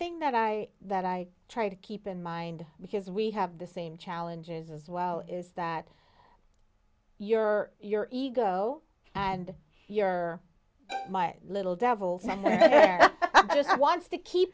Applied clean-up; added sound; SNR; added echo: none; Bowed string instrument; 11 dB; none.